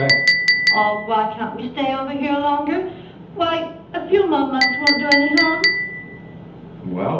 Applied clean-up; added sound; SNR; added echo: none; Chink, clink; 1 dB; reverberation time 0.8 s.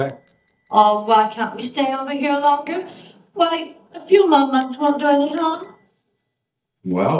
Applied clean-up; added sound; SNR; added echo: neural mask model DeepFilterNet 3.